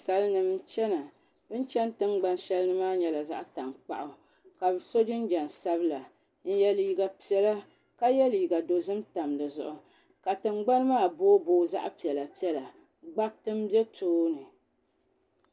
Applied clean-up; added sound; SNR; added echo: none; none; none; none.